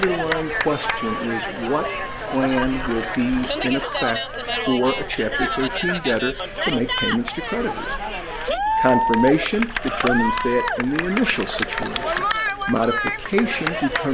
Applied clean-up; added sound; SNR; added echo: none; Cheering; 2 dB; none.